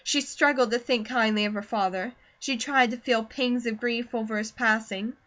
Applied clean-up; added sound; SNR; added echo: none; none; none; none.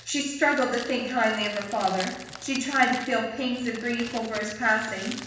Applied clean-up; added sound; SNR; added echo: none; Crumpling, crinkling; 14 dB; reverberation time 0.9 s.